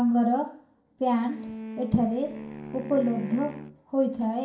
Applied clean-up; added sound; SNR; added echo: none; Wind instrument, woodwind instrument; 13 dB; reverberation time 0.5 s.